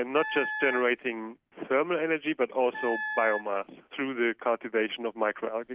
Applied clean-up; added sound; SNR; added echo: none; Wind instrument, woodwind instrument; 6 dB; none.